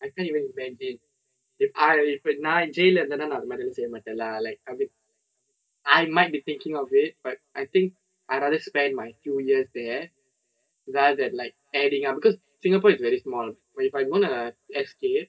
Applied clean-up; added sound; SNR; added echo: none; none; none; reverberation time 0.3 s.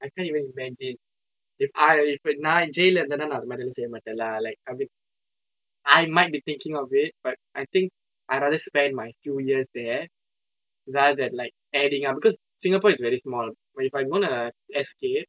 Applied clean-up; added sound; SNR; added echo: none; none; none; none.